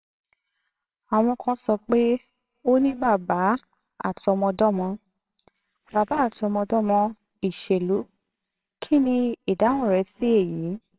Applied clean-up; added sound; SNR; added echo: neural separator model SepFormer WHAMR!.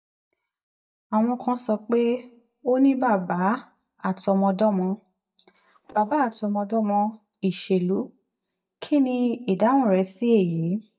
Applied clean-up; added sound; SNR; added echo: neural mask model DeepFilterNet 3.